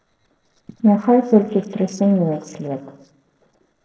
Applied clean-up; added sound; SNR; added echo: neural separator model SepFormer DNS4.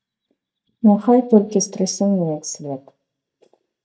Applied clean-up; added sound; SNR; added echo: neural mask model DeepFilterNet 3.